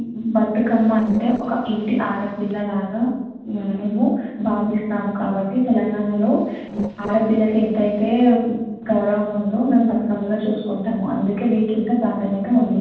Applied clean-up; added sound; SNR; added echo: neural separator model SepFormer DNS4.